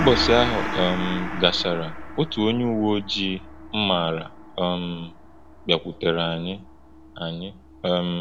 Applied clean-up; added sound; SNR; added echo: none; Gong; 8 dB; none.